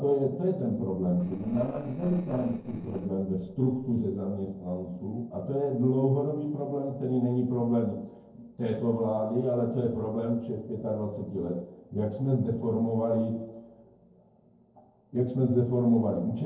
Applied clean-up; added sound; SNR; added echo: neural separator model SepFormer DNS4.